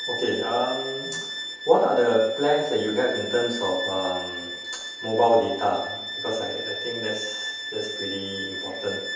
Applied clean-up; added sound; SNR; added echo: none; Bowed string instrument; 8 dB; reverberation time 0.9 s.